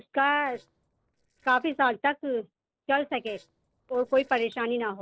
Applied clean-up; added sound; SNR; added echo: neural separator model SepFormer DNS4.